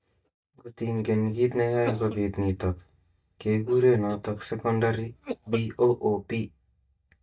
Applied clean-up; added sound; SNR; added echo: neural mask model DeepFilterNet 3.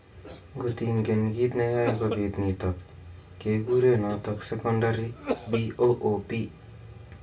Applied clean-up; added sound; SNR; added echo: none; Cough; 11 dB; reverberation time 0.2 s.